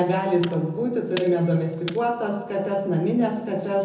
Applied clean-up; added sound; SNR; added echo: none; Tools; 15 dB; reverberation time 0.6 s.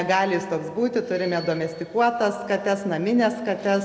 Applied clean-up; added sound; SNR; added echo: none; none; none; none.